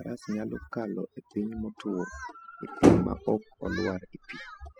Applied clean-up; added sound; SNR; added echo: classical method spectral subtraction.